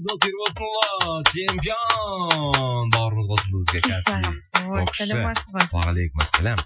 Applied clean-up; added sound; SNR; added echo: classical method Wiener filter.